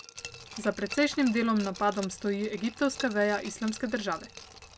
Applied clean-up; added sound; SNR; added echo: none; Glass; 15 dB; none.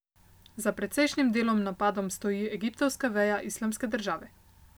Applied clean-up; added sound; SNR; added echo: none; none; none; none.